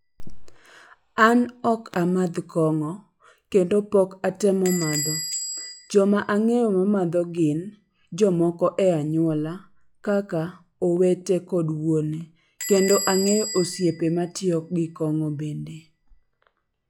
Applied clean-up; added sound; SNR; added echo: classical method log-MMSE.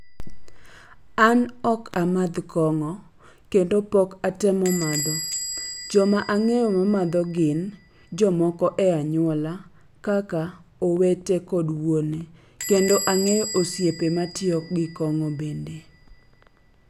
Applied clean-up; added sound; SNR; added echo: none; Door / Bell; 14 dB; none.